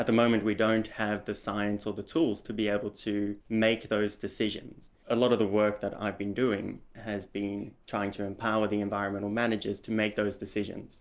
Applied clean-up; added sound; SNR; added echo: none; none; none; none.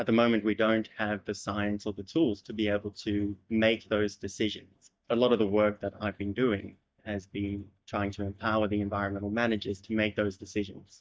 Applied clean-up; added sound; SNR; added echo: neural mask model DeepFilterNet 3.